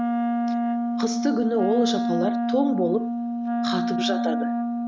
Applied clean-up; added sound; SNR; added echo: none; Wind instrument, woodwind instrument; -2 dB; none.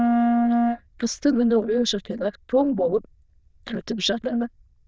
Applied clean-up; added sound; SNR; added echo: neural diffusion model UNIVERSE++.